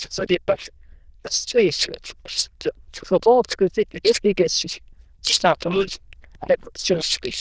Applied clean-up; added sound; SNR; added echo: neural diffusion model UNIVERSE++.